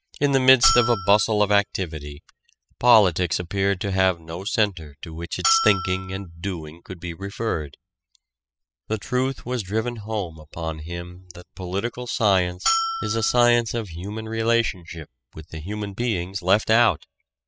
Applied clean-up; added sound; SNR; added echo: classical method spectral subtraction.